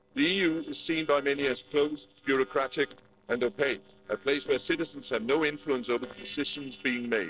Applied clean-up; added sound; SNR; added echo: neural separator model SepFormer DNS4.